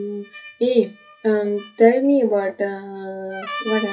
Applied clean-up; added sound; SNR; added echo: classical method WPE with log-MMSE.